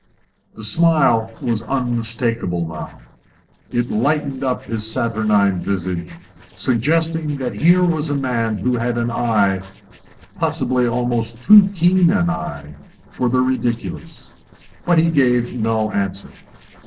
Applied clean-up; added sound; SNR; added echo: neural separator model SepFormer DNS4.